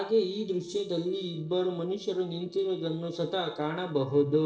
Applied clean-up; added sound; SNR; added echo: neural separator model SepFormer DNS4.